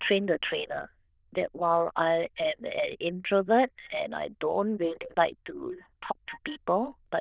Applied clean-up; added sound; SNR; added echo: neural diffusion model UNIVERSE++.